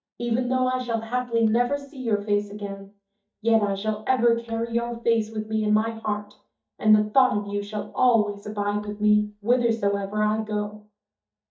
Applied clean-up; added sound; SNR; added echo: neural mask model DeepFilterNet 3.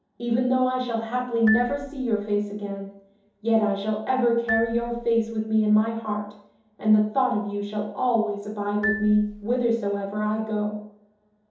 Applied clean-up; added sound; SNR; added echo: none; Marimba, xylophone; 11 dB; reverberation time 2.8 s.